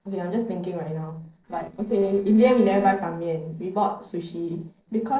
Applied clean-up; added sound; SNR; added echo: neural separator model SepFormer DNS4.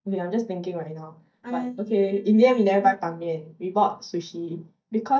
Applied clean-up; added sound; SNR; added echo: neural mask model DeepFilterNet 3.